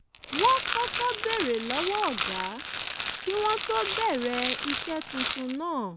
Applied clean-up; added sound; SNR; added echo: none; Rattle; -1 dB; none.